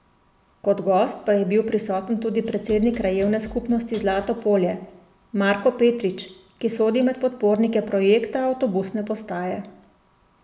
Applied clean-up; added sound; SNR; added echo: none; Drum kit; 19 dB; none.